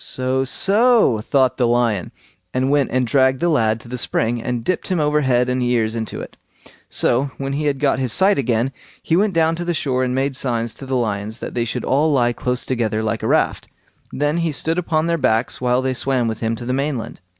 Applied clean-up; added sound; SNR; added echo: none; none; none; none.